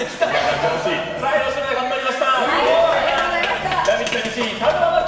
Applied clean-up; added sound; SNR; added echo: none; none; none; reverberation time 1.2 s.